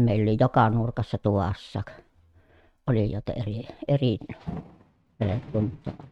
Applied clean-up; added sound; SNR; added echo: neural mask model RNNoise.